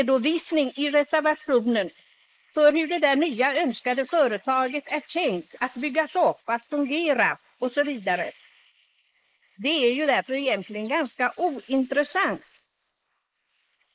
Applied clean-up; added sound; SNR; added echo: neural mask model Resemble Enhance denoiser.